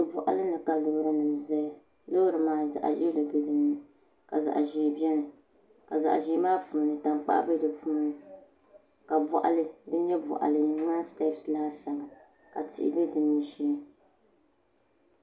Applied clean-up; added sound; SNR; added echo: none; none; none; none.